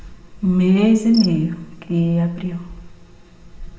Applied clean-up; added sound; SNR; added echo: none; Cricket; 19 dB; reverberation time 1.1 s.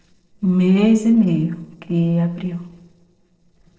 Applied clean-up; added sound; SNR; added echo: neural separator model SepFormer DNS4.